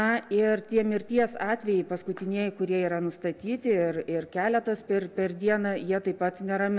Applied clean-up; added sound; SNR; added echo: none; none; none; none.